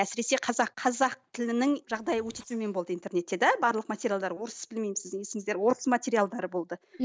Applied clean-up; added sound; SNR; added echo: neural mask model DeepFilterNet 3.